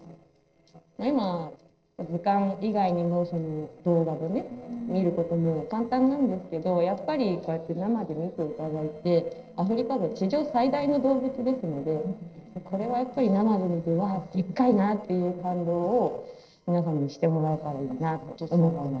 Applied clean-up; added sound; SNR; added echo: neural separator model SepFormer DNS4.